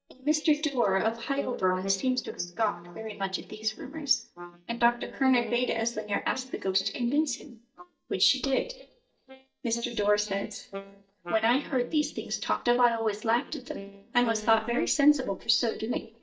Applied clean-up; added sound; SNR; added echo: neural mask model DeepFilterNet 3.